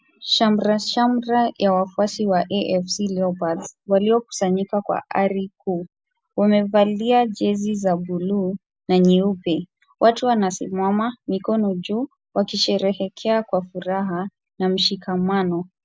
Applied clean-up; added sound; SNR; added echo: none; none; none; none.